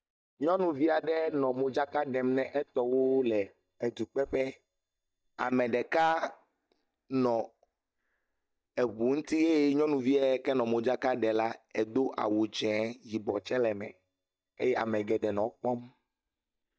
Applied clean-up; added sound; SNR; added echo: neural mask model DeepFilterNet 3.